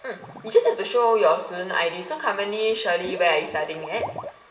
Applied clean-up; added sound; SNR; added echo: none; Water / Liquid; 17 dB; reverberation time 1.2 s.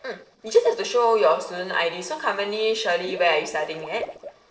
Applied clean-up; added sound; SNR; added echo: neural separator model SepFormer DNS4.